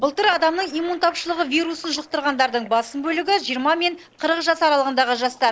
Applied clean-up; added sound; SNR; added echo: neural separator model SepFormer DNS4.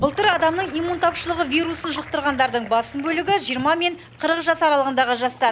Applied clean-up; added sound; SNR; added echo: none; Sink (filling or washing) / Gurgling; 17 dB; none.